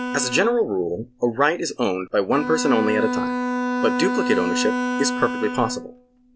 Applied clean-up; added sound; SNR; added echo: none; Bowed string instrument; 3 dB; none.